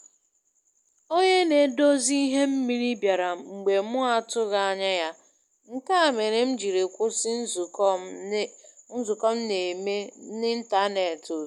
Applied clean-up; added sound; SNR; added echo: none; none; none; none.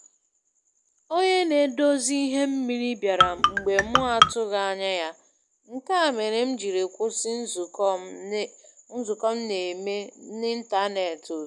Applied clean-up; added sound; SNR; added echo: none; Marimba, xylophone; -5 dB; none.